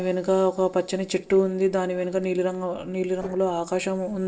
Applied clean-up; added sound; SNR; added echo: neural separator model SepFormer DNS4.